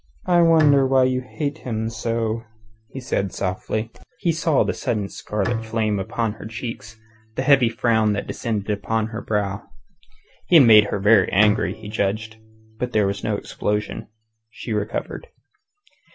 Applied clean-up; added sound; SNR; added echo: none; Bowed string instrument; 13 dB; none.